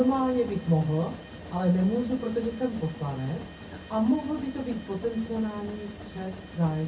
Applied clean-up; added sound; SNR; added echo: none; Mechanisms; 14 dB; reverberation time 0.3 s.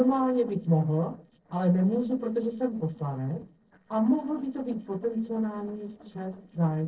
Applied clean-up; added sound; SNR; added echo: neural separator model SepFormer DNS4.